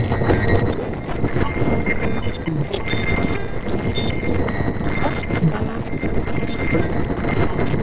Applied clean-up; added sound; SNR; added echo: neural separator model SepFormer DNS4.